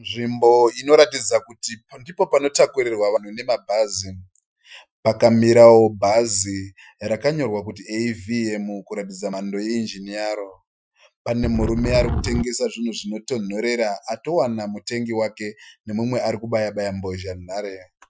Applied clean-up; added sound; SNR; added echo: classical method Wiener filter.